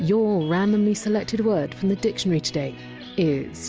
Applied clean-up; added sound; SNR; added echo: none; none; none; none.